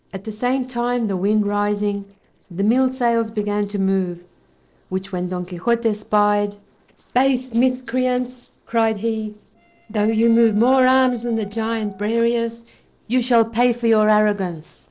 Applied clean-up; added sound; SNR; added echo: neural separator model SepFormer DNS4.